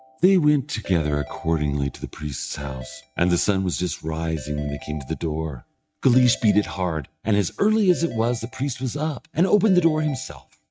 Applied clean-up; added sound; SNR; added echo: neural mask model RNNoise.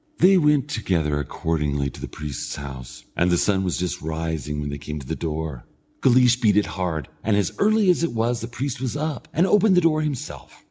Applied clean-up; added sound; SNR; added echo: none; none; none; none.